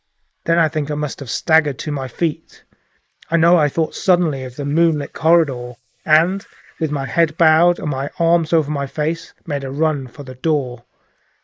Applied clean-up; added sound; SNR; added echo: neural mask model Resemble Enhance denoiser.